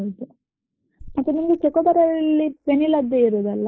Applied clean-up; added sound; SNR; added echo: neural mask model Resemble Enhance denoiser.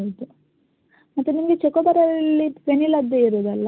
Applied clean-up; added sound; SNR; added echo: none; none; none; none.